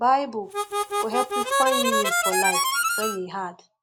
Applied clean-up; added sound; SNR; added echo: none; Harmonica; -3 dB; none.